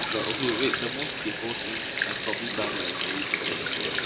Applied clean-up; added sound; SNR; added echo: none; Sink (filling or washing); -4 dB; reverberation time 0.4 s.